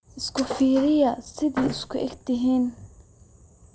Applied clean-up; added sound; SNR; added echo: none; Thump, thud; 11 dB; none.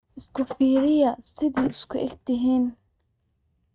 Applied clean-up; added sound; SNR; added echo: neural mask model RNNoise.